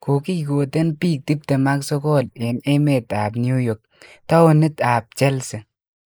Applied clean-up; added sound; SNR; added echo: neural mask model Resemble Enhance denoiser.